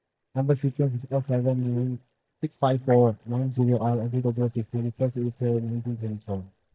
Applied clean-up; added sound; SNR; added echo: neural mask model DeepFilterNet 3.